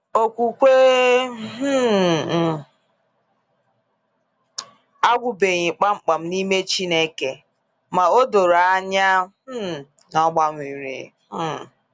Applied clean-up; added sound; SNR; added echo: none; none; none; none.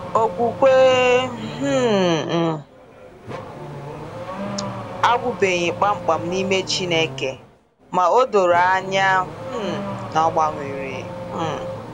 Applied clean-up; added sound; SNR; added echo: none; Accelerating, revving, vroom / Car; 11 dB; none.